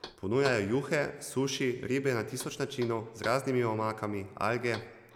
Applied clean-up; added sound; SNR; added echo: none; Knock; 19 dB; none.